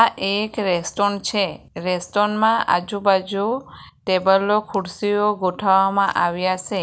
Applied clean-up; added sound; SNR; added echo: none; none; none; none.